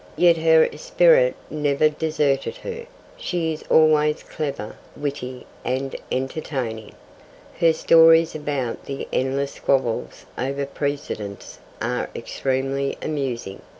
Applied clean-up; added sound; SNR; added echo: none; none; none; none.